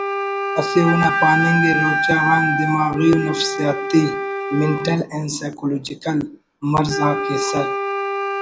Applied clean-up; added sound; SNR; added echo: none; Wind instrument, woodwind instrument; 2 dB; none.